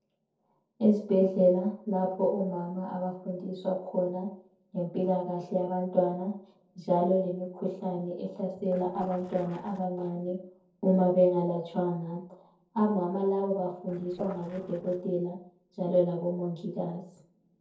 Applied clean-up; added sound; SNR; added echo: neural separator model SepFormer DNS4.